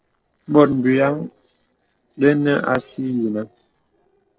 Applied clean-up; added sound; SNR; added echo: neural separator model SepFormer DNS4.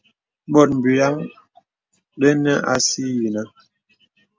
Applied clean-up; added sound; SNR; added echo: none; none; none; none.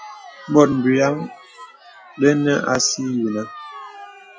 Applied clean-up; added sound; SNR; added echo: classical method log-MMSE.